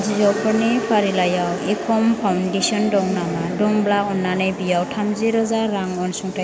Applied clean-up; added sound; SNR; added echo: none; none; none; none.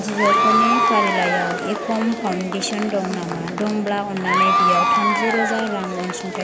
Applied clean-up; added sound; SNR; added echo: none; Applause / Crowd / Cheering; -2 dB; none.